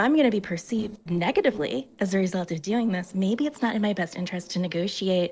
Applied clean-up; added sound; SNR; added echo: neural separator model SepFormer DNS4.